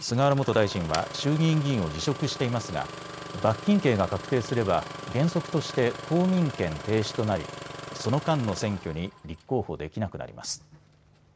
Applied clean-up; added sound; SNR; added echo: none; Engine starting; 13 dB; none.